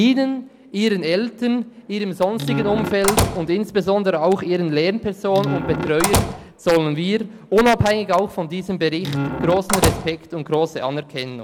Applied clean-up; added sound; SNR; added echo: none; Squeak / Slam / Wood; 3 dB; none.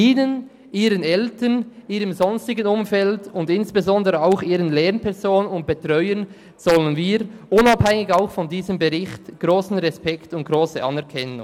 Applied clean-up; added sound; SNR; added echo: none; none; none; none.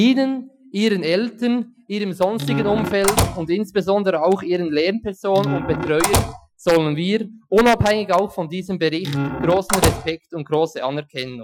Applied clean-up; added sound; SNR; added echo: classical method Wiener filter.